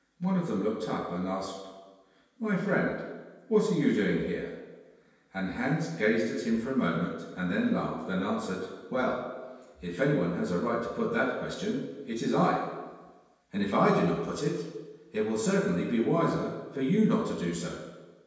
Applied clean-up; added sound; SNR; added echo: none; none; none; reverberation time 1.2 s.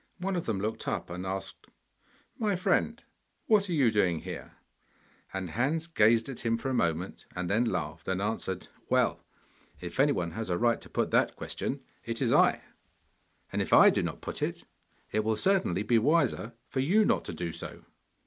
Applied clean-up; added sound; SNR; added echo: none; none; none; none.